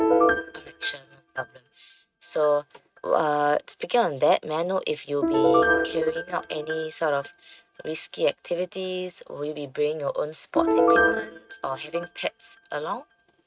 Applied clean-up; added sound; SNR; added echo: neural mask model RNNoise.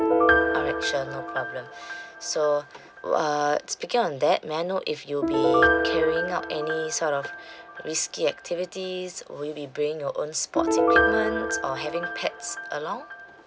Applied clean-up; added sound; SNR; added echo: none; Piano; -1 dB; none.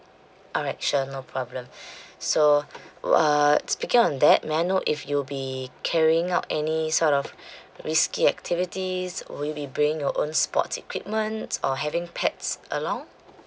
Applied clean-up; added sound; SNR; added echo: none; none; none; none.